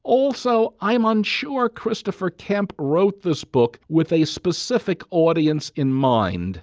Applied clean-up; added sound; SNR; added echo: none; none; none; none.